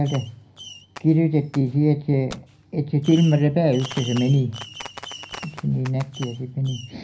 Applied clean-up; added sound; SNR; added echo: none; Fireworks; 17 dB; reverberation time 0.4 s.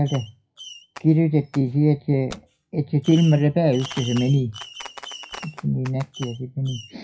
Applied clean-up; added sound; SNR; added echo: classical method WPE with log-MMSE.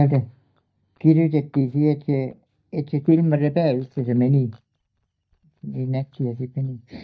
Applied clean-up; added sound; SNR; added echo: neural mask model DeepFilterNet 3.